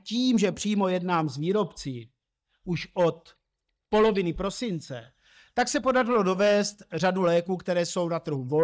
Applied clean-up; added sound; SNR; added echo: neural mask model DeepFilterNet 3.